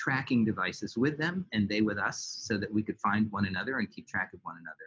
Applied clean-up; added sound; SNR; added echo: none; none; none; none.